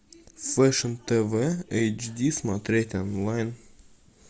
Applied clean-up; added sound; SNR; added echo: none; none; none; none.